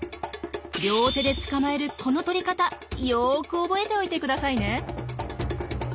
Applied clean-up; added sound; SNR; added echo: none; none; none; none.